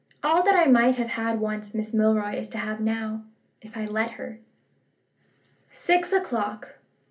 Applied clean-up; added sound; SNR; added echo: none; none; none; reverberation time 0.3 s.